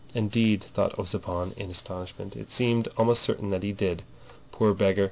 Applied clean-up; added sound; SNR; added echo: none; none; none; none.